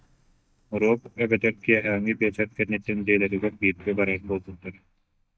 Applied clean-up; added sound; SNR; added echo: neural mask model DeepFilterNet 3.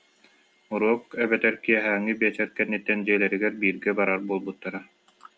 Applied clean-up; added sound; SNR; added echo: none; none; none; none.